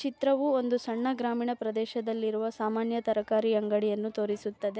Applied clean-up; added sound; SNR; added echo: none; none; none; none.